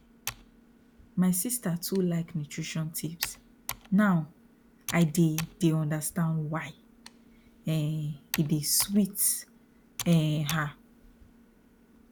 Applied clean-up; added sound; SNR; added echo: none; Computer keyboard; 15 dB; none.